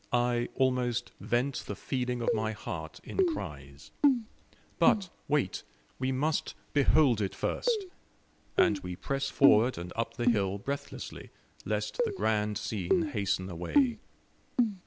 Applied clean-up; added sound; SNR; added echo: none; Keyboard (musical); 0 dB; none.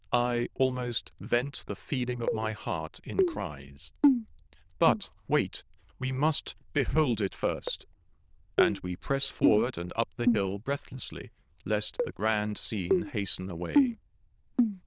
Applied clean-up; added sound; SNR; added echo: neural diffusion model UNIVERSE++.